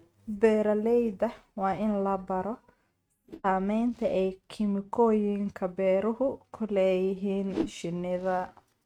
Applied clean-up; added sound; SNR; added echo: neural mask model RNNoise.